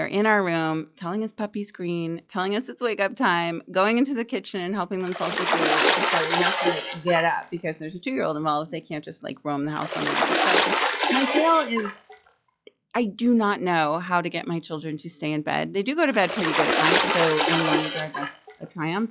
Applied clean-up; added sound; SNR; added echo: classical method log-MMSE.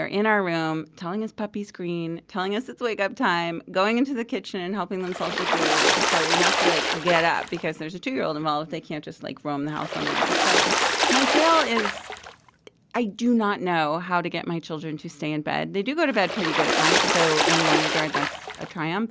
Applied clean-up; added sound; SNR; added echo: none; Water / Splash, splatter; -3 dB; none.